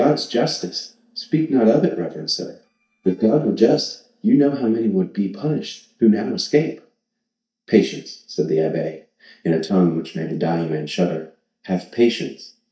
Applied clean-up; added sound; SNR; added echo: neural mask model DeepFilterNet 3.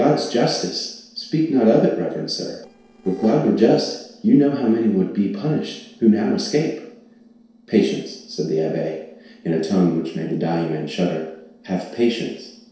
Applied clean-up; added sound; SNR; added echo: neural separator model SepFormer DNS4.